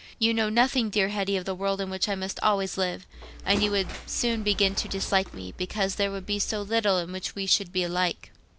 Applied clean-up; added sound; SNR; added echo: none; Bird; 11 dB; none.